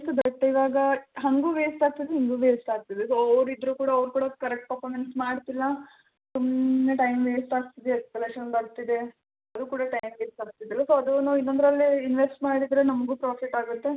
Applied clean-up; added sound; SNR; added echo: none; none; none; none.